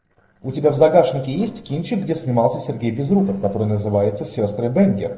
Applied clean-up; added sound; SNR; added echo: neural separator model SepFormer DNS4.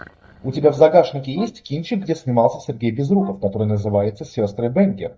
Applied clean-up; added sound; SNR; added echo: neural mask model DeepFilterNet 3.